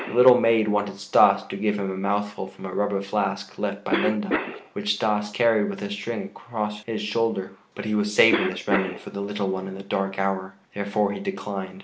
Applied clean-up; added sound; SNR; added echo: none; Cough; 11 dB; none.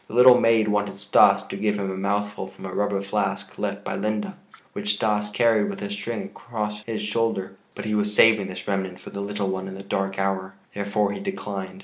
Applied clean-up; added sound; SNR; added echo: none; none; none; none.